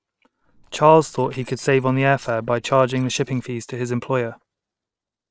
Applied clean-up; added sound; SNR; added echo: neural separator model SepFormer DNS4.